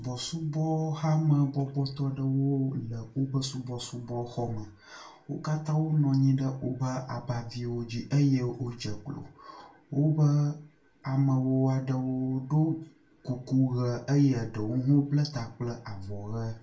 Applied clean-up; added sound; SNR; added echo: none; none; none; reverberation time 0.3 s.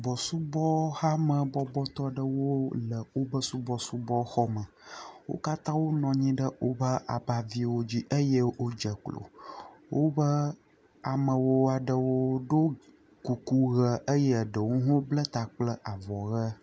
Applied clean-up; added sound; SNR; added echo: none; none; none; none.